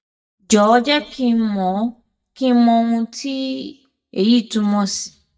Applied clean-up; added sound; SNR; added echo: neural mask model DeepFilterNet 3.